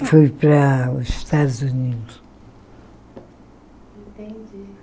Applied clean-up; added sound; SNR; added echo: none; none; none; none.